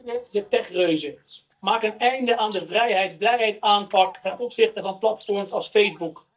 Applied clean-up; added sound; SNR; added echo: neural mask model DeepFilterNet 3.